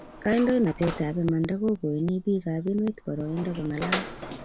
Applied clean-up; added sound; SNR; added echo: none; Door; 11 dB; none.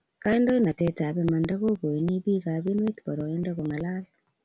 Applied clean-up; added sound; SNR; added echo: none; none; none; none.